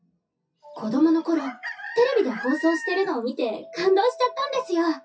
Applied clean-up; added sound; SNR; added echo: classical method WPE with log-MMSE.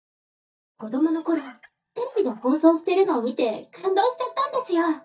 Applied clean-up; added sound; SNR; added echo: neural mask model DeepFilterNet 3.